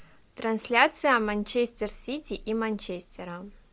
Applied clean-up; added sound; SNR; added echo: none; none; none; none.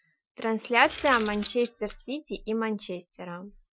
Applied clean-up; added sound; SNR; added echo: classical method Wiener filter.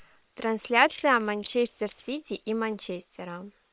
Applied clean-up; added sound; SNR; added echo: neural separator model SepFormer WHAM!.